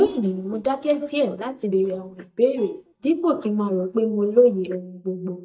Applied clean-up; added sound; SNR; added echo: neural mask model DeepFilterNet 3.